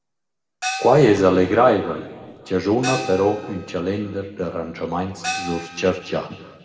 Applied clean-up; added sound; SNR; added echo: none; Gong; 11 dB; reverberation time 1.5 s.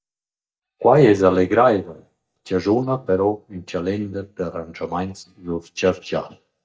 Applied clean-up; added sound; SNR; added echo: neural mask model DeepFilterNet 3.